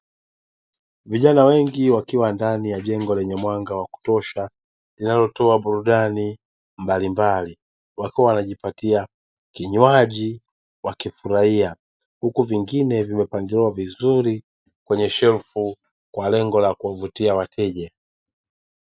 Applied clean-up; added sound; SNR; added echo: none; none; none; none.